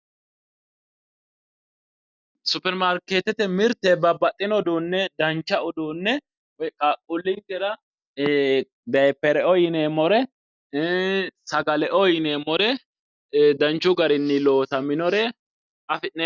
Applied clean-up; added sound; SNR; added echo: none; none; none; none.